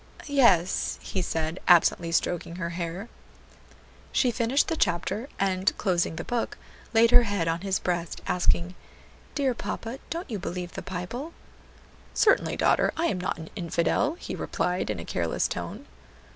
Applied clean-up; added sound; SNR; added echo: none; none; none; none.